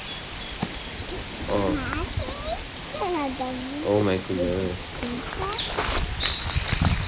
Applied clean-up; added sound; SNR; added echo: none; Bird vocalization, bird call, bird song; -3 dB; none.